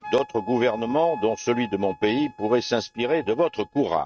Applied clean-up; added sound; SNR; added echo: neural mask model RNNoise.